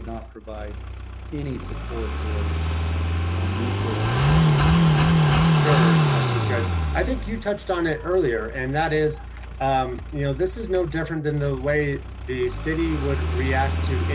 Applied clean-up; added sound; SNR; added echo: none; Car passing by / Idling; -4 dB; none.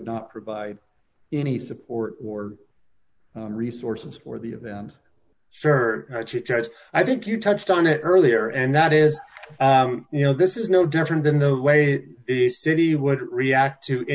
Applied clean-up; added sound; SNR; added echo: none; none; none; none.